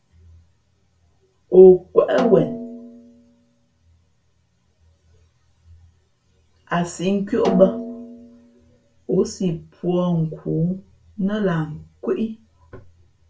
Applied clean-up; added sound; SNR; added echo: none; Snare drum; 9 dB; reverberation time 0.2 s.